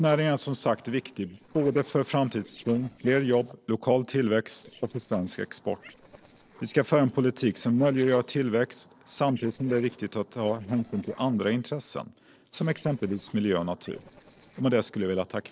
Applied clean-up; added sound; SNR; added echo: neural separator model SepFormer DNS4.